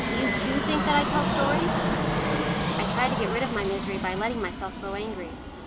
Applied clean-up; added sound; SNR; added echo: none; Fixed-wing aircraft, airplane; -3 dB; none.